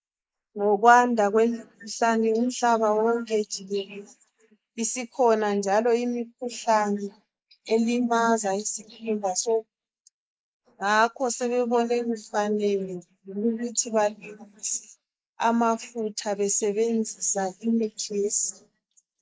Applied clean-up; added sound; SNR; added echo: neural mask model Resemble Enhance denoiser.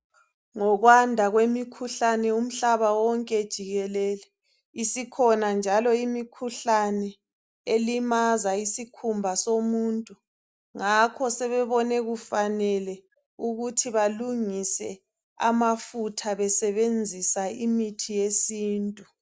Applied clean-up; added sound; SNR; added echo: none; none; none; none.